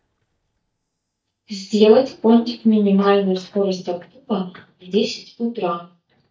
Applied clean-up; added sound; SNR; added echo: neural mask model DeepFilterNet 3.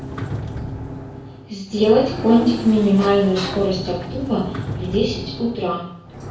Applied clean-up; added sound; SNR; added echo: none; Sliding door; 9 dB; reverberation time 0.6 s.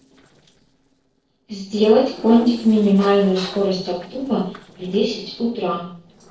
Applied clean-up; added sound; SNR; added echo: neural separator model SepFormer DNS4.